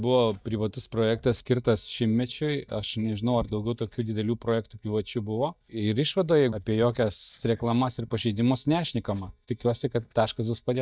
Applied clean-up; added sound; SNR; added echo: neural mask model DeepFilterNet 3.